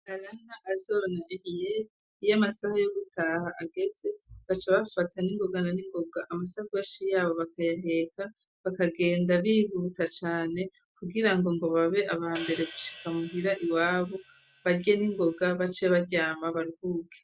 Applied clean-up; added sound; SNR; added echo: none; Hi-hat; 14 dB; none.